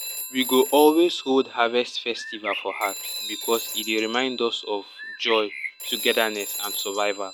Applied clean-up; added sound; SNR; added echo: none; Bird + Telephone; 10 dB; none.